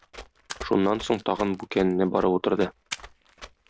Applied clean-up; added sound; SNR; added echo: none; Run + Splash, splatter; 17 dB; none.